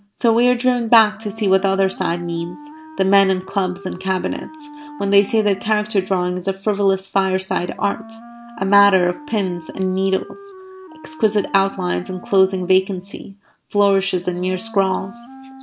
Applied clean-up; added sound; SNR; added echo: none; Wind instrument, woodwind instrument; 18 dB; none.